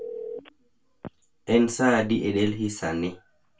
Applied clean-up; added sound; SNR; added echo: none; Telephone; 17 dB; reverberation time 0.2 s.